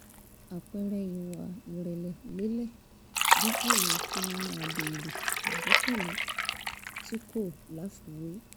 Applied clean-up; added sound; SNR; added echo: none; Fill (with liquid); -4 dB; none.